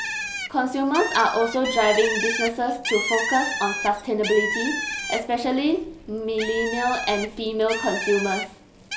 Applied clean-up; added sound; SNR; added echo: none; Bird; 6 dB; none.